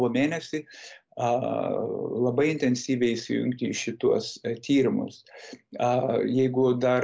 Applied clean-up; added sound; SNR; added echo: none; none; none; none.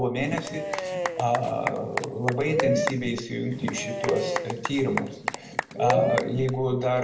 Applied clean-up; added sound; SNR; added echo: none; Applause / Cheering / Clapping; 2 dB; reverberation time 0.8 s.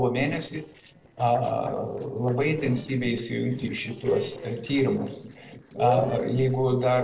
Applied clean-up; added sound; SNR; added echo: neural separator model SepFormer DNS4.